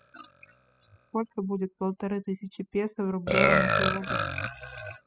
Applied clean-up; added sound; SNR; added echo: classical method spectral subtraction.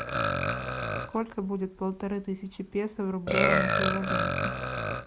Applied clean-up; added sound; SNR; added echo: none; Burping, eructation; -3 dB; none.